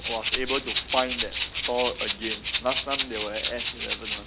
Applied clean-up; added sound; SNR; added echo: none; Rattle (instrument); -1 dB; none.